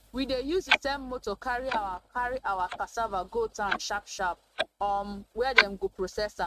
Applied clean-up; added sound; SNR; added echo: neural mask model RNNoise.